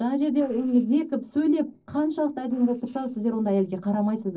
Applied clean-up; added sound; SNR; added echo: neural separator model SepFormer DNS4.